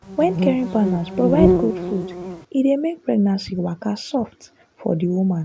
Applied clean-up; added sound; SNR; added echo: none; Insect; 0 dB; none.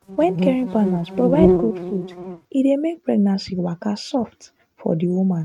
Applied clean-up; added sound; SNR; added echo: neural mask model RNNoise.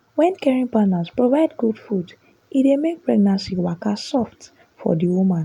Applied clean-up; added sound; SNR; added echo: none; none; none; none.